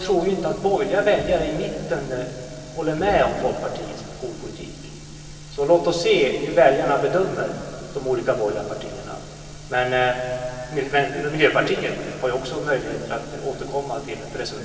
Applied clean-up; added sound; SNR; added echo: none; Bass drum; 19 dB; reverberation time 2.6 s.